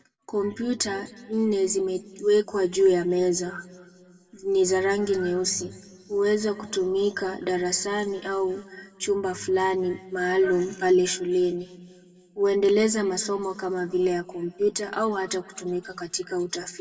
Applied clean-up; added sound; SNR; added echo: none; none; none; reverberation time 2.2 s.